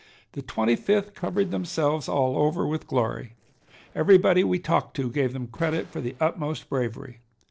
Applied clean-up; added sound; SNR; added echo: neural separator model SepFormer DNS4.